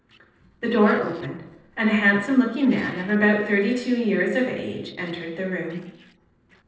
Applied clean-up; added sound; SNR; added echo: neural separator model SepFormer DNS4.